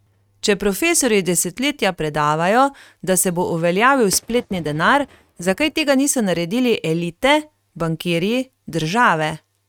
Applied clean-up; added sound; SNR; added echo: neural mask model RNNoise.